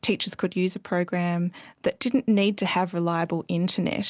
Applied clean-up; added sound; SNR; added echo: none; none; none; none.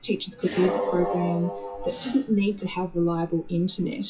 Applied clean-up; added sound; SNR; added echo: classical method WPE with log-MMSE.